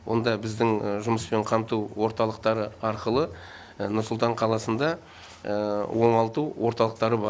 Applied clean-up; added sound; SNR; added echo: none; none; none; none.